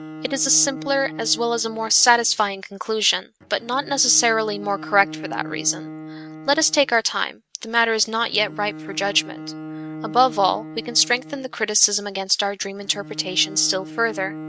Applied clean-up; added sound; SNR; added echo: neural mask model RNNoise.